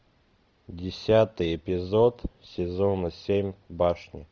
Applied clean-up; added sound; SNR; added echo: none; none; none; none.